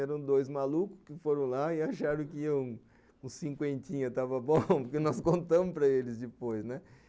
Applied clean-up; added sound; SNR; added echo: none; none; none; none.